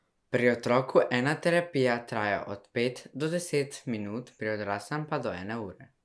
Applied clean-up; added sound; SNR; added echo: none; none; none; none.